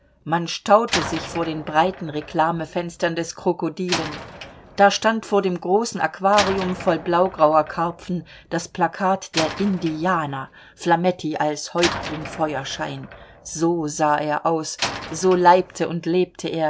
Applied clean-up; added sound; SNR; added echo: none; Slam; 12 dB; none.